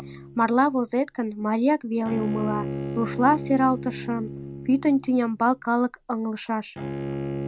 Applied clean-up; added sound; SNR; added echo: none; Bowed string instrument; 10 dB; none.